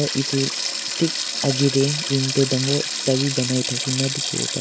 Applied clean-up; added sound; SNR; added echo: none; Sink (filling or washing); 3 dB; none.